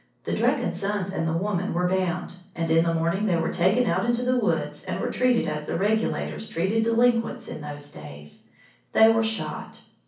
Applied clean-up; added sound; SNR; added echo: none; none; none; reverberation time 0.6 s.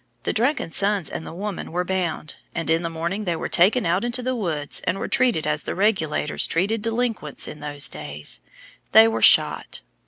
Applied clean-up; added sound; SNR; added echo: none; none; none; none.